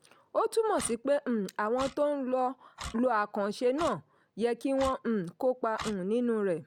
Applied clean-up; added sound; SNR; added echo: none; Clock; 17 dB; none.